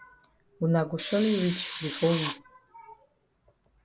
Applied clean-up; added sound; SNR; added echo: none; Hiss; 7 dB; none.